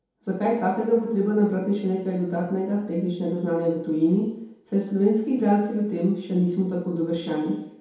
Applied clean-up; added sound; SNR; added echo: none; none; none; reverberation time 2.0 s.